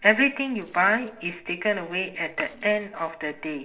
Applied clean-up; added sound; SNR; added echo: neural separator model SepFormer DNS4.